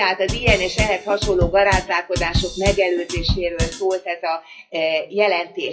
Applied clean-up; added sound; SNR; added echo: classical method WPE with log-MMSE.